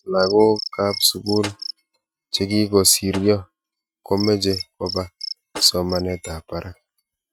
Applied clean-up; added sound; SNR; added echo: neural mask model RNNoise.